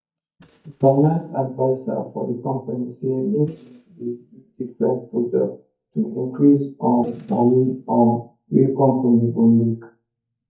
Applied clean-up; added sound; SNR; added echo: neural mask model DeepFilterNet 3.